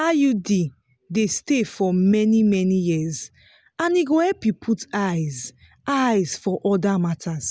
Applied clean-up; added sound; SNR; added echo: none; none; none; none.